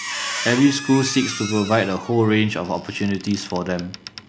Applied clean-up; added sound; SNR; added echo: none; Squeak; 11 dB; none.